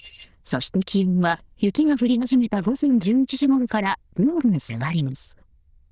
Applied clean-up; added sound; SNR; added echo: neural diffusion model UNIVERSE++.